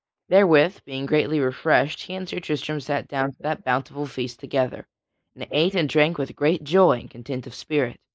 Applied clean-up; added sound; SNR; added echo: neural mask model Resemble Enhance denoiser.